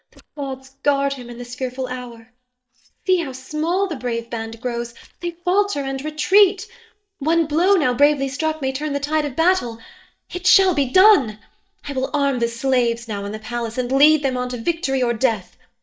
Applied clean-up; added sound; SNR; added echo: neural mask model DeepFilterNet 3.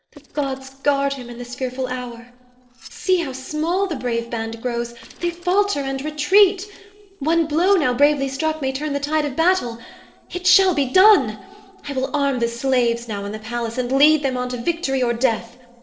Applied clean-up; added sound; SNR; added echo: neural separator model SepFormer DNS4.